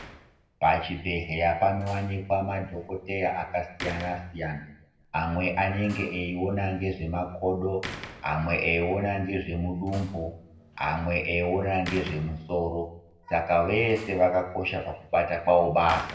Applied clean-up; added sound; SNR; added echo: none; Slam; 19 dB; reverberation time 0.7 s.